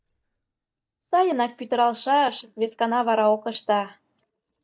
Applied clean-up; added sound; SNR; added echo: neural mask model DeepFilterNet 3.